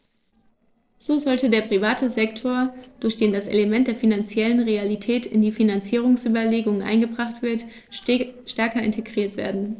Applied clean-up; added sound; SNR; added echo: neural separator model SepFormer DNS4.